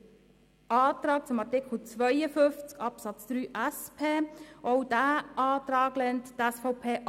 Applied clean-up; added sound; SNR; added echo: none; none; none; none.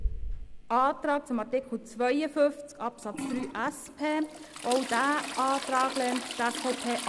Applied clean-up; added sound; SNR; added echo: none; Trickle, dribble / Toilet flush; 8 dB; none.